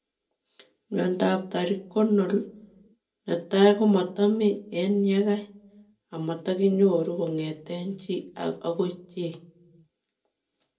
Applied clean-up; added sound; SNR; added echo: none; none; none; reverberation time 0.2 s.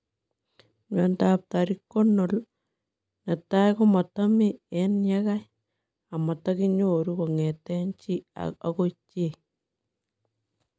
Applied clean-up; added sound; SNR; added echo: none; none; none; none.